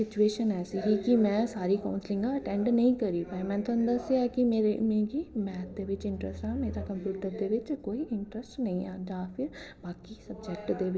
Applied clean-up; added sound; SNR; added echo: none; Bowed string instrument; 13 dB; reverberation time 1.3 s.